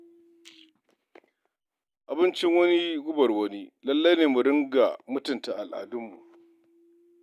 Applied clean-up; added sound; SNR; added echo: none; none; none; none.